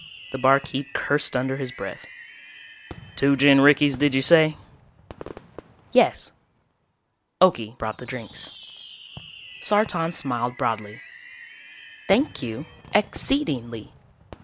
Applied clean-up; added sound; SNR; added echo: none; Fireworks; 19 dB; none.